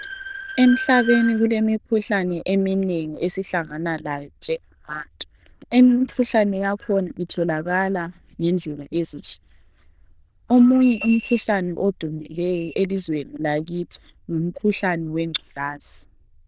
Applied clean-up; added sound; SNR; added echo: neural diffusion model UNIVERSE++.